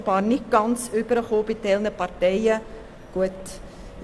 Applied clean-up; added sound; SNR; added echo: none; Accelerating, revving, vroom; 19 dB; none.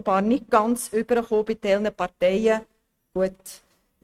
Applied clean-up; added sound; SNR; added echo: neural mask model RNNoise.